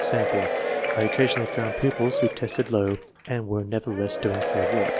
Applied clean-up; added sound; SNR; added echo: none; Applause / Crowd / Cheering; 2 dB; none.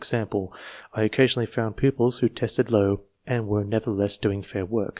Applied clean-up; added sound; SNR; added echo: none; none; none; none.